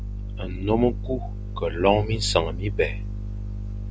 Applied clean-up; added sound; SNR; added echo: none; none; none; none.